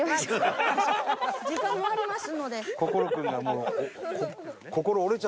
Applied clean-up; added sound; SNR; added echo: none; none; none; none.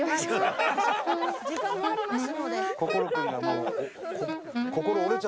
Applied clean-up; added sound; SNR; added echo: none; Wind instrument, woodwind instrument; 4 dB; none.